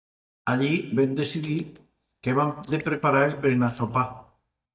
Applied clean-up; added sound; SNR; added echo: neural mask model DeepFilterNet 3.